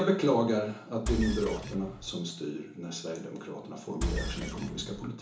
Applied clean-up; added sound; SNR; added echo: none; Engine; 3 dB; reverberation time 0.8 s.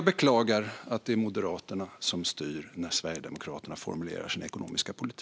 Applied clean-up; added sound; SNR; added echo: none; none; none; none.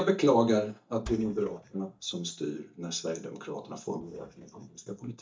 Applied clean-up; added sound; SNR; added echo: neural mask model DeepFilterNet 3.